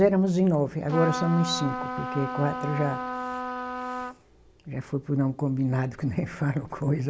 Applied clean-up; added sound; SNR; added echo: none; Trumpet; 6 dB; none.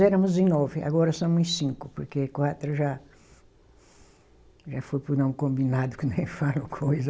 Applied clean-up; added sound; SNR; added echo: none; none; none; none.